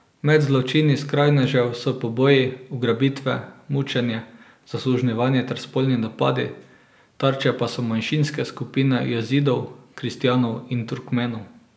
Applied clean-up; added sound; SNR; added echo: none; none; none; none.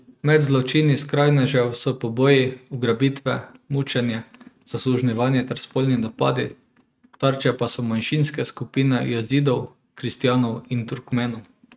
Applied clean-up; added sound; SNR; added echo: neural mask model RNNoise.